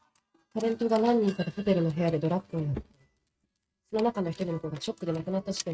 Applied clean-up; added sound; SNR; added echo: neural mask model RNNoise.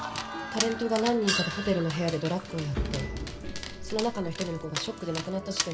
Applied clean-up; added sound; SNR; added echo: none; Dog; 9 dB; none.